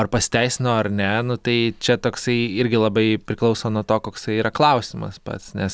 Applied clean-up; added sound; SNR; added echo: none; none; none; none.